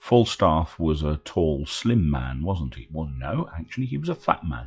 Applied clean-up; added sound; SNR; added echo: classical method log-MMSE.